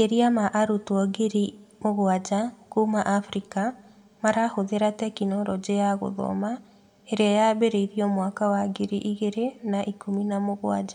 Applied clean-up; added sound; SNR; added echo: none; none; none; reverberation time 1.2 s.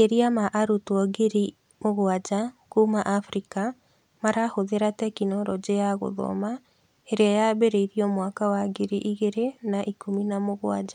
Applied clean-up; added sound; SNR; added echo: none; none; none; none.